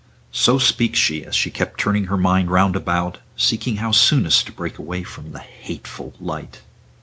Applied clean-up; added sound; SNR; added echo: none; none; none; none.